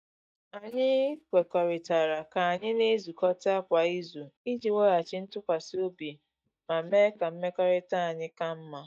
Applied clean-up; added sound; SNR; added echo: neural mask model DeepFilterNet 3.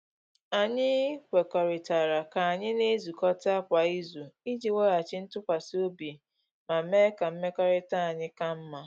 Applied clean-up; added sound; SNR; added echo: none; none; none; none.